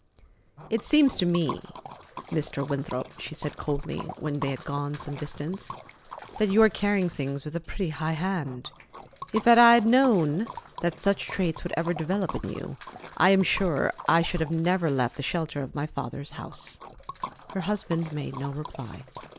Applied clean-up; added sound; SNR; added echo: none; Liquid; 16 dB; none.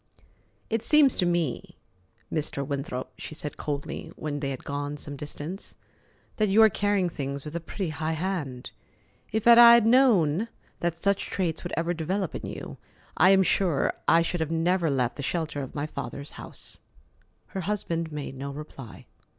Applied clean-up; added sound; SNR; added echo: none; none; none; none.